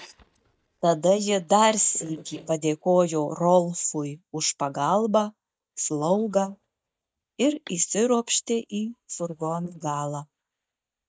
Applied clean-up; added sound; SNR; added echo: neural mask model DeepFilterNet 3.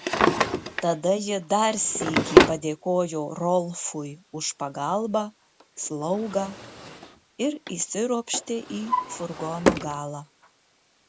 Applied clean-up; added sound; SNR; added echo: none; Drawer open or close; -1 dB; none.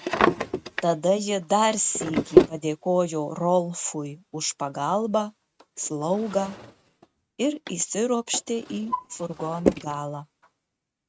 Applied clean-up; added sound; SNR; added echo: neural mask model RNNoise.